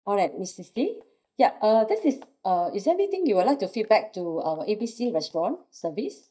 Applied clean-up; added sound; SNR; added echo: neural mask model DeepFilterNet 3.